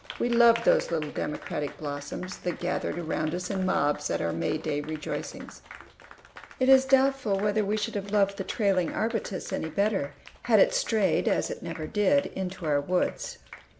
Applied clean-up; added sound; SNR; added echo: none; Applause; 19 dB; none.